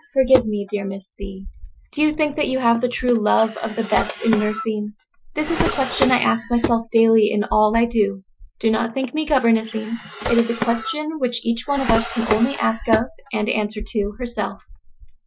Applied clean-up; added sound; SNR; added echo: classical method Wiener filter.